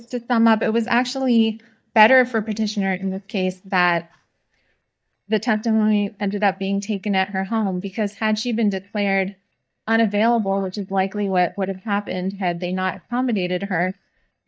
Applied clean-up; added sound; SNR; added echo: neural mask model DeepFilterNet 3.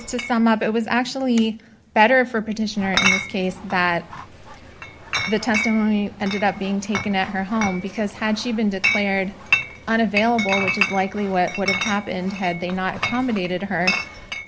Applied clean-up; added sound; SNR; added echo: none; Chatter / Chink, clink; 6 dB; none.